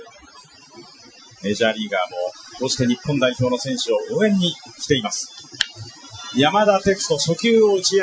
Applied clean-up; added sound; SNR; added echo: classical method Wiener filter.